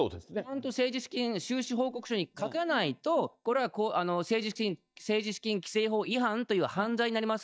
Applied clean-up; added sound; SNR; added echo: neural mask model DeepFilterNet 3.